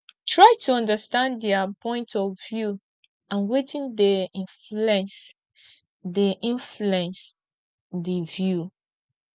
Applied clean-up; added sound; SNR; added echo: none; none; none; none.